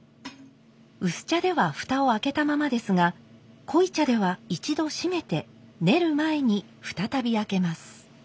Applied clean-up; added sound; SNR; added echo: none; none; none; none.